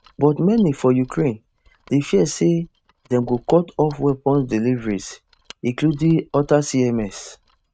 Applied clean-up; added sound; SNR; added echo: neural mask model RNNoise.